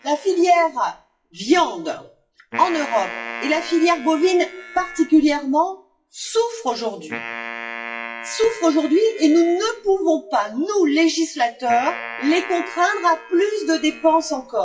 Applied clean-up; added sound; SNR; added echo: classical method WPE with log-MMSE.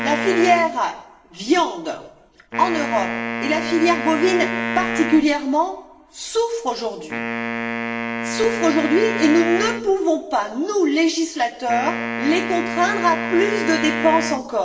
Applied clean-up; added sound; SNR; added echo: none; Wind instrument, woodwind instrument; 6 dB; reverberation time 0.7 s.